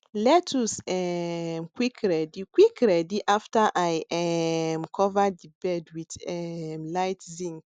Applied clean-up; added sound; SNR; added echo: none; none; none; none.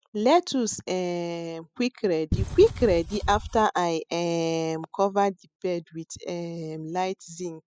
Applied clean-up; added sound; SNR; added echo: classical method spectral subtraction.